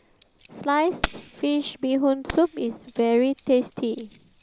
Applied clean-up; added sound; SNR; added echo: none; Keys jangling; 12 dB; none.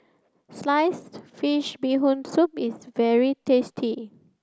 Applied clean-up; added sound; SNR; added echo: none; none; none; none.